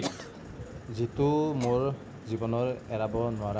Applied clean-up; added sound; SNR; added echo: none; Cough; 16 dB; none.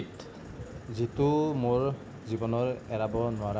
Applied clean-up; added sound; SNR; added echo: none; none; none; none.